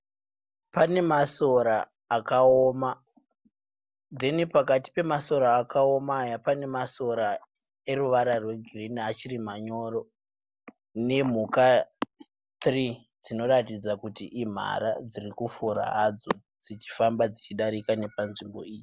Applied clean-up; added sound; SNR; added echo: none; none; none; none.